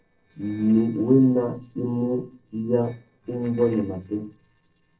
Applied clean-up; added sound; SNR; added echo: neural separator model SepFormer DNS4.